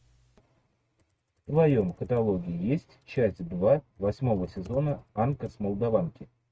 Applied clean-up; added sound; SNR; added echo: neural mask model RNNoise.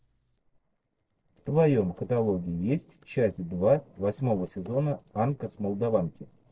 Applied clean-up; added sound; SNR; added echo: neural separator model SepFormer DNS4.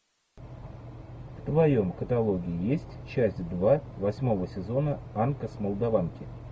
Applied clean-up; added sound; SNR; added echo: none; none; none; none.